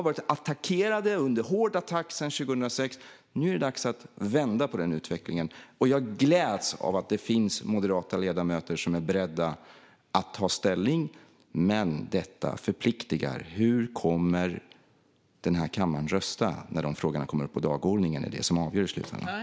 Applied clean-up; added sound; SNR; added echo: none; none; none; none.